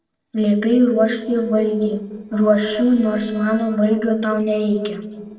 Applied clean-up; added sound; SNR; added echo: neural separator model SepFormer DNS4.